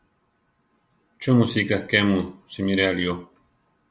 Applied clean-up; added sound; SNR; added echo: none; none; none; none.